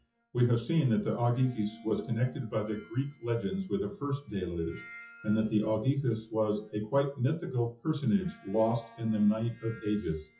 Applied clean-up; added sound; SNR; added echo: classical method WPE with log-MMSE.